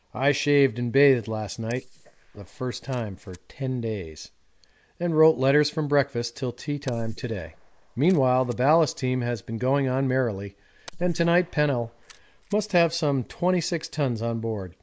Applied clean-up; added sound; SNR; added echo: neural mask model Resemble Enhance denoiser.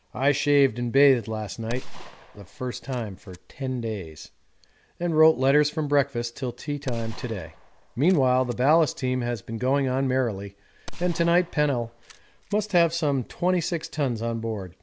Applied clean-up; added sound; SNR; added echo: none; Gunshot, gunfire; 12 dB; none.